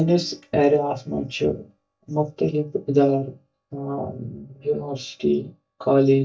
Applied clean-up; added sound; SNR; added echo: neural mask model DeepFilterNet 3.